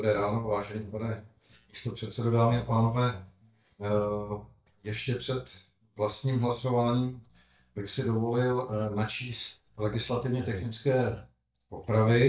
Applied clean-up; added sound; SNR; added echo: neural mask model DeepFilterNet 3.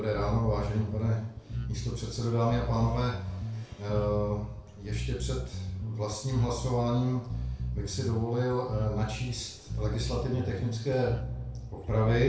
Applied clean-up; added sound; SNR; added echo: none; Bass guitar; 5 dB; reverberation time 0.4 s.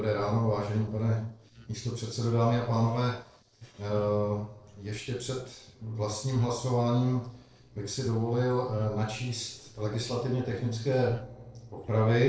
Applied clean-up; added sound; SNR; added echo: neural separator model SepFormer DNS4.